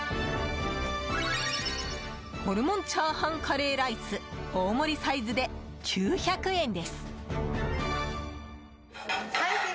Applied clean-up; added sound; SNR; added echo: none; none; none; none.